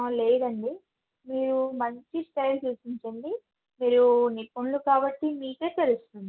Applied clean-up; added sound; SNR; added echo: none; none; none; none.